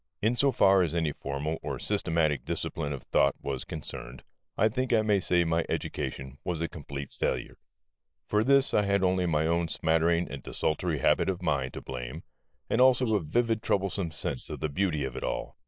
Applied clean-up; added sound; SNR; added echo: neural mask model Resemble Enhance denoiser.